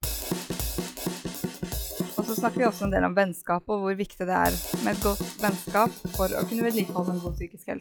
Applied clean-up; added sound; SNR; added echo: classical method log-MMSE.